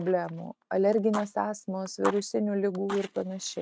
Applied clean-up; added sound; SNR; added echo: neural mask model RNNoise.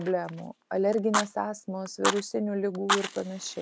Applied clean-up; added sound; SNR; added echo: none; Fire; 4 dB; none.